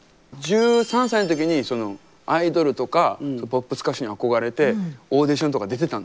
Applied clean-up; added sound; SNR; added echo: none; none; none; none.